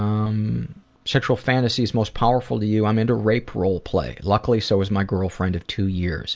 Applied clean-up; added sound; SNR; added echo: none; none; none; none.